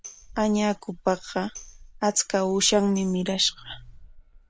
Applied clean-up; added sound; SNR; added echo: none; Keys jangling + Tambourine; 20 dB; none.